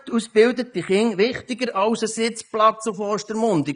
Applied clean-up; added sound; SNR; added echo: neural mask model Resemble Enhance denoiser.